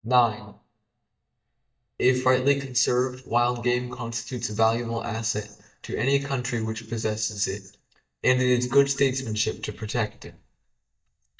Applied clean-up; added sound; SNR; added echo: neural mask model DeepFilterNet 3.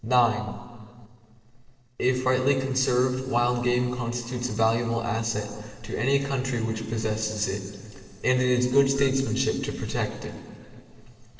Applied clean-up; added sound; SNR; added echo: neural separator model SepFormer DNS4.